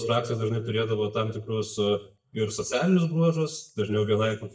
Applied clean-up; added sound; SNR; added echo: neural mask model DeepFilterNet 3.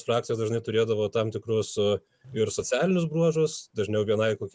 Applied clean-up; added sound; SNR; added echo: none; none; none; none.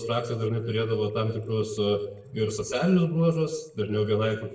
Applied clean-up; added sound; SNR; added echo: neural separator model SepFormer DNS4.